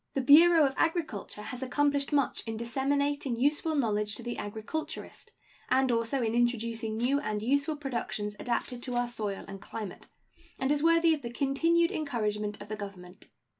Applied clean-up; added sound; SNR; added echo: none; Rattle (instrument); 12 dB; none.